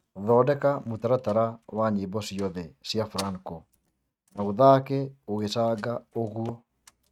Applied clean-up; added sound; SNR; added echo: neural mask model RNNoise.